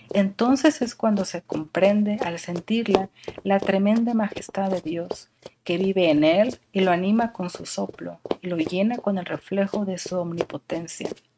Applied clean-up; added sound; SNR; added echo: neural mask model RNNoise.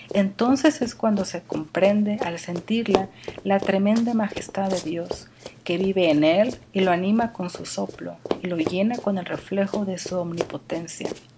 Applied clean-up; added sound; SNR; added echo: none; Run; 11 dB; none.